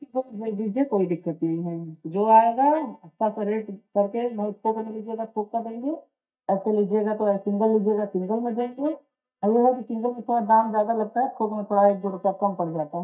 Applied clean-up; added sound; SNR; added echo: neural mask model DeepFilterNet 3.